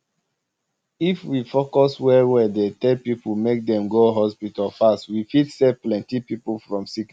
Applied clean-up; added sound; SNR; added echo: none; none; none; none.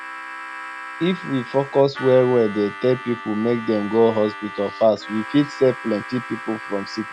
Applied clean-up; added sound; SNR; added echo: none; Harmonica; 13 dB; none.